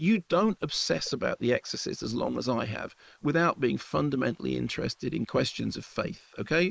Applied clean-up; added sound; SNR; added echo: neural mask model Resemble Enhance denoiser.